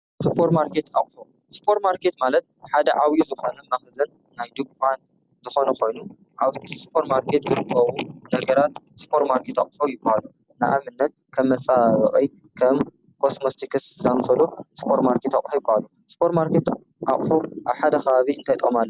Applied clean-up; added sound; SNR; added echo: none; none; none; none.